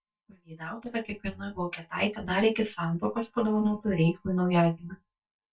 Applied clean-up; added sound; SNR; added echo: neural mask model DeepFilterNet 3.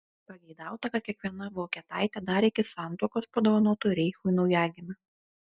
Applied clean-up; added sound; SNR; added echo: none; none; none; none.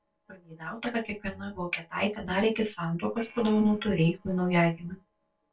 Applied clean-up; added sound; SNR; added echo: neural separator model SepFormer DNS4.